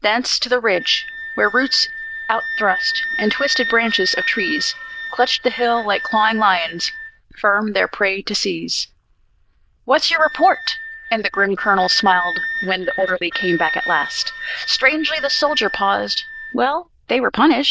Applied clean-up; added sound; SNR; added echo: neural diffusion model UNIVERSE++.